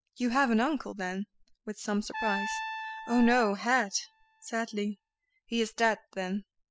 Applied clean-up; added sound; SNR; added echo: classical method spectral subtraction.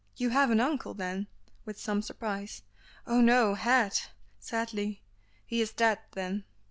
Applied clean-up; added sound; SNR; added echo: none; none; none; none.